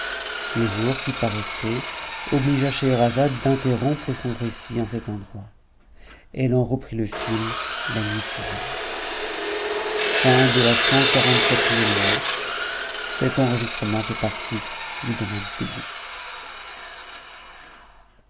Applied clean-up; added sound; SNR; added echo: none; Sawing; 0 dB; none.